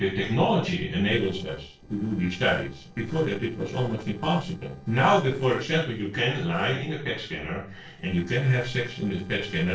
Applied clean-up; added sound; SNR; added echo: neural separator model SepFormer DNS4.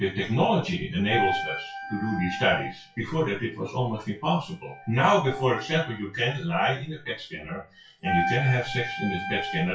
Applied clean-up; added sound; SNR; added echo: classical method WPE with log-MMSE.